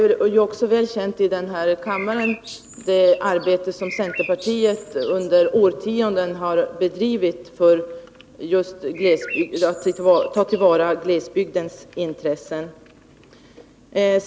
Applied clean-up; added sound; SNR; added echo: none; Bird; 14 dB; none.